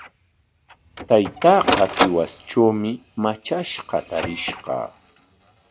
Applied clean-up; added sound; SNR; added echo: none; Printer; 7 dB; none.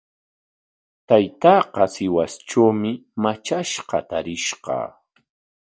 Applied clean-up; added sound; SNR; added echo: none; none; none; none.